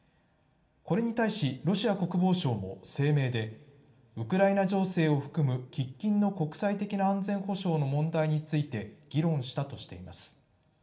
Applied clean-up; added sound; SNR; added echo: none; none; none; reverberation time 0.7 s.